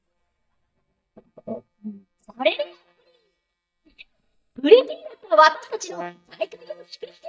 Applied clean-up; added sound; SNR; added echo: neural mask model DeepFilterNet 3.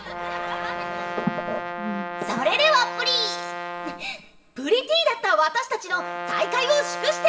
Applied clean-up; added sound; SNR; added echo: none; Brass instrument; 8 dB; reverberation time 2.0 s.